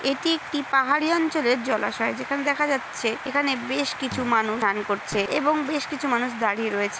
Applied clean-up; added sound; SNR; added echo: none; Fart; 17 dB; none.